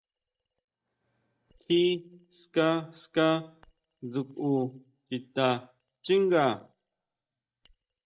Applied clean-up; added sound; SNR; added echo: neural mask model DeepFilterNet 3.